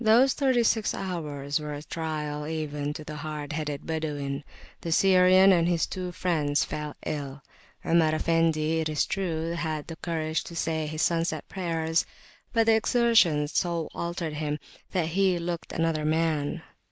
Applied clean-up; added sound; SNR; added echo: none; none; none; none.